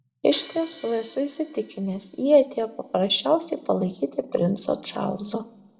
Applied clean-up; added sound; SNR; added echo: none; Crash cymbal; 14 dB; reverberation time 0.5 s.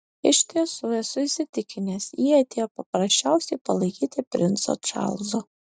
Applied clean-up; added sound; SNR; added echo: none; none; none; none.